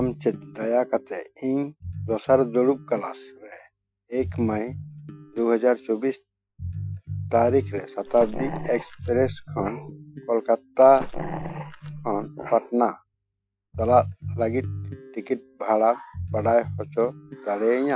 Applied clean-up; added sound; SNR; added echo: classical method Wiener filter.